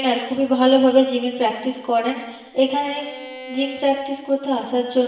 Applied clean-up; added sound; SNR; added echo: none; Bowed string instrument; 18 dB; reverberation time 1.1 s.